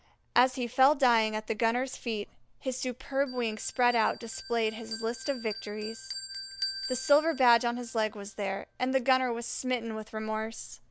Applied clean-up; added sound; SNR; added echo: none; Bell; 15 dB; none.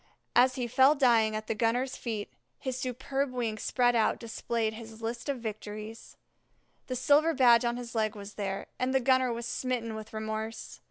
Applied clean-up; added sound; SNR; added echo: none; none; none; none.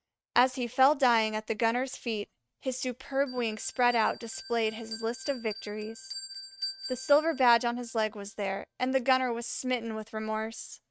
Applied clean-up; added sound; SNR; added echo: neural mask model RNNoise.